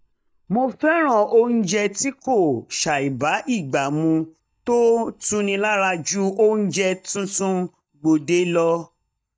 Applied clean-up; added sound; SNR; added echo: neural mask model DeepFilterNet 3.